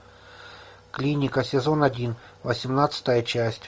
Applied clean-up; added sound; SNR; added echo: none; none; none; none.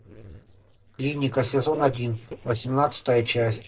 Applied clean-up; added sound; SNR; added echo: neural separator model SepFormer DNS4.